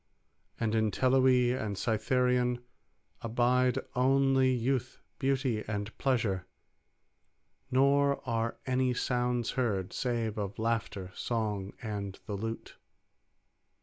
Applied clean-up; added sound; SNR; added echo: none; none; none; none.